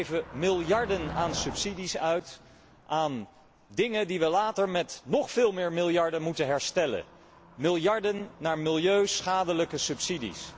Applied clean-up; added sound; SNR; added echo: none; Motor vehicle (road); 17 dB; none.